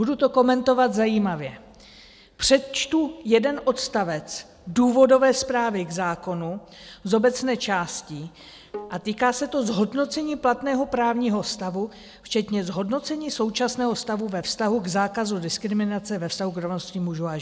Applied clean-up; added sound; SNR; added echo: none; Bowed string instrument; 20 dB; none.